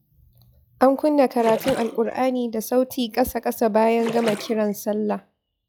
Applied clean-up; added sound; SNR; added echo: classical method log-MMSE.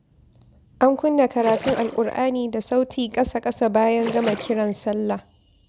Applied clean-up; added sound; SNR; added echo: none; Splash, splatter; 11 dB; none.